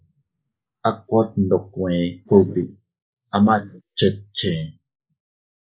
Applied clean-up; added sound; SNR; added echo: neural mask model Resemble Enhance denoiser.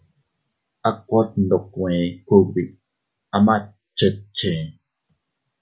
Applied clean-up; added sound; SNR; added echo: none; none; none; none.